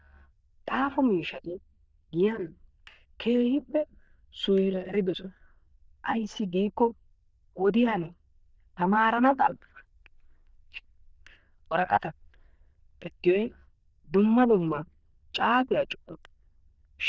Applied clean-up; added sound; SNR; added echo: neural diffusion model UNIVERSE++.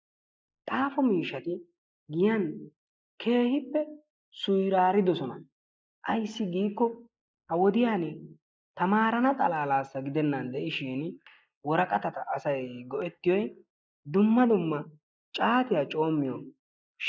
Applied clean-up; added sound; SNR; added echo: neural mask model Resemble Enhance denoiser.